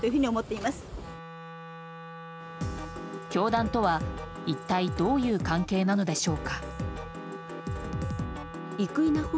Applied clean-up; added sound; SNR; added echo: none; Wind instrument, woodwind instrument; 14 dB; none.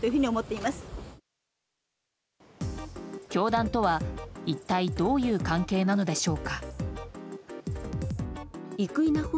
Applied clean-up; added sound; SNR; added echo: none; none; none; none.